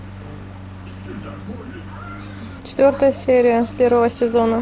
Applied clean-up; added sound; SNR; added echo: none; Engine; 15 dB; none.